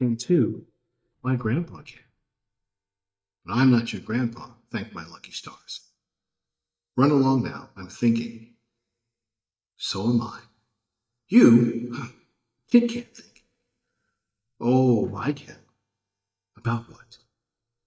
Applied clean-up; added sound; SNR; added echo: neural mask model DeepFilterNet 3.